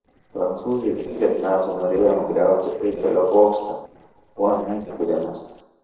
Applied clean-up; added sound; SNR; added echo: neural separator model SepFormer DNS4.